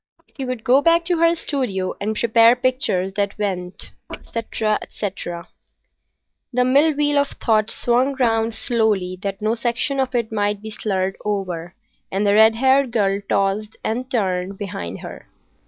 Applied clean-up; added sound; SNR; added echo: neural mask model DeepFilterNet 3.